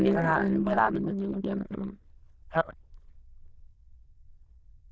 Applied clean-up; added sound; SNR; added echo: neural diffusion model UNIVERSE++.